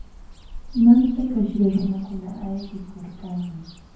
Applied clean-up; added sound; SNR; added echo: none; Cricket / Bird; 16 dB; reverberation time 0.9 s.